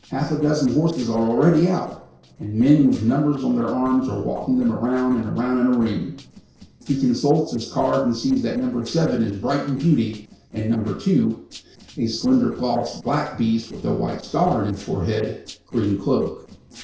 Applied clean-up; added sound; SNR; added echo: neural separator model SepFormer DNS4.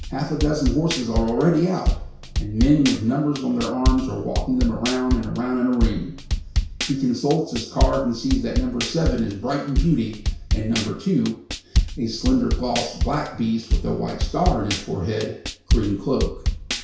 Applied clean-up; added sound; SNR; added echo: none; Drum / Drum kit; 2 dB; reverberation time 0.6 s.